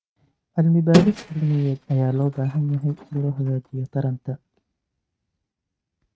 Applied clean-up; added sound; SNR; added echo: neural mask model RNNoise.